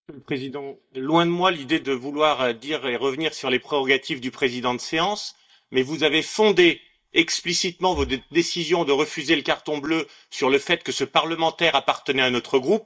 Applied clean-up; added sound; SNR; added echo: neural mask model DeepFilterNet 3.